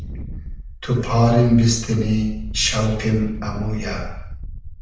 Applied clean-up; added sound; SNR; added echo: none; Wind; 9 dB; reverberation time 0.7 s.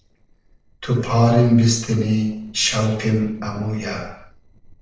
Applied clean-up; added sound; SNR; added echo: neural separator model SepFormer DNS4.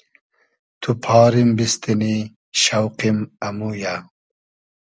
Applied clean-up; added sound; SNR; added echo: none; none; none; none.